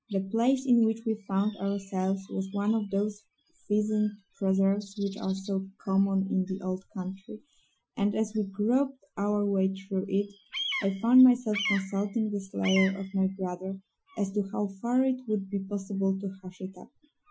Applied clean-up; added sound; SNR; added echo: classical method Wiener filter.